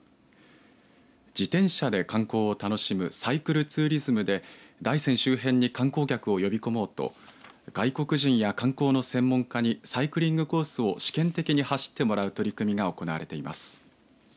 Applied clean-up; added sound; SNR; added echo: none; none; none; none.